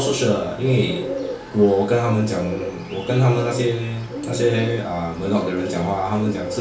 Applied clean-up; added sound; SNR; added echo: none; Bird; 9 dB; reverberation time 0.3 s.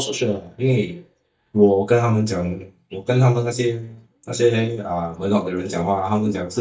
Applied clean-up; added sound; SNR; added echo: neural mask model DeepFilterNet 3.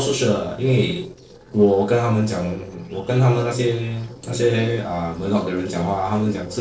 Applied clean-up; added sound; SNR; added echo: neural separator model SepFormer DNS4.